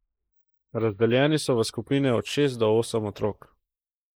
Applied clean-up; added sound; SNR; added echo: neural mask model Resemble Enhance denoiser.